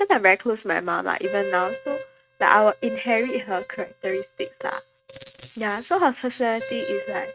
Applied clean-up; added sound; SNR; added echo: neural mask model RNNoise.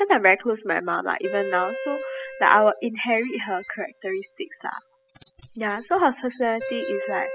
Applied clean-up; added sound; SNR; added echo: classical method spectral subtraction.